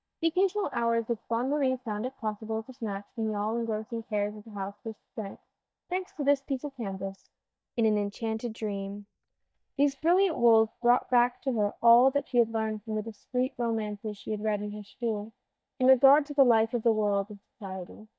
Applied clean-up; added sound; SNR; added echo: neural mask model DeepFilterNet 3.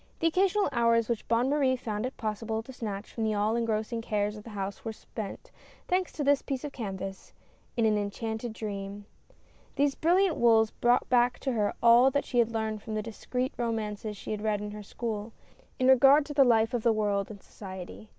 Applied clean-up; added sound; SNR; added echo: none; none; none; none.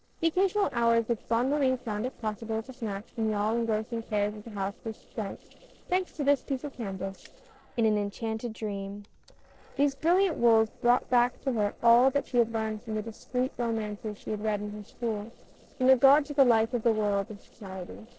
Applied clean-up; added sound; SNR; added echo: neural separator model SepFormer DNS4.